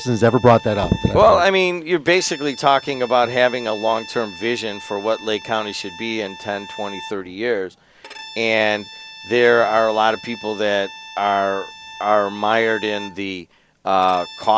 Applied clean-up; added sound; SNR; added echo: none; Bowed string instrument; 18 dB; none.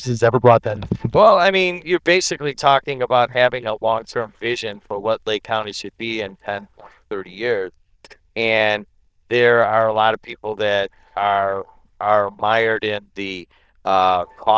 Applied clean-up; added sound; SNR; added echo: neural diffusion model UNIVERSE++.